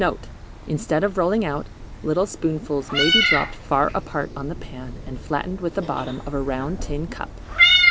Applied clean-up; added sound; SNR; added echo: none; Meow; 0 dB; none.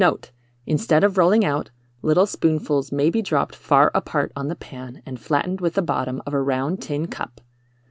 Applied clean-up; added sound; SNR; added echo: none; none; none; none.